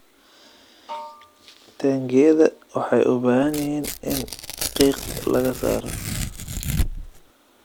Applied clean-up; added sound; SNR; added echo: none; Tearing; 9 dB; none.